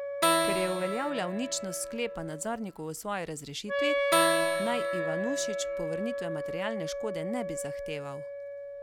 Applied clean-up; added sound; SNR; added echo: none; Wind instrument, woodwind instrument + Keyboard (musical); -4 dB; none.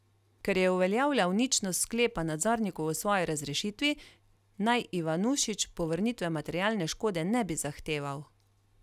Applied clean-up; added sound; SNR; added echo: none; none; none; none.